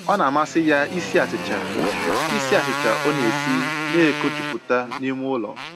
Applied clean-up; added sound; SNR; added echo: none; Motorcycle; 4 dB; none.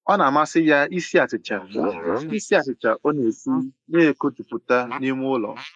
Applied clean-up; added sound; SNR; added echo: neural mask model Resemble Enhance denoiser.